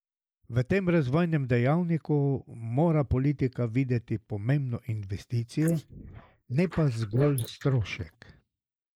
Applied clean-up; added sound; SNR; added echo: neural mask model Resemble Enhance denoiser.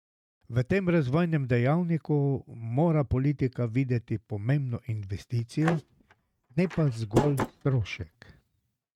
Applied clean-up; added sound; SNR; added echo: neural mask model RNNoise.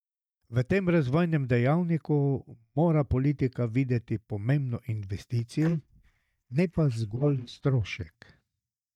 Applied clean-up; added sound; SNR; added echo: neural mask model DeepFilterNet 3.